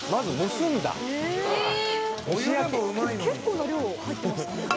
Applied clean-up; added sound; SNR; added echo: none; none; none; none.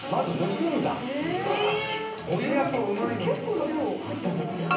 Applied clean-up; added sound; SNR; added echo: none; none; none; reverberation time 0.6 s.